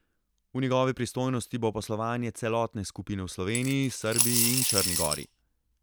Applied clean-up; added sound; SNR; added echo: none; Coin (dropping) / Glass; -1 dB; none.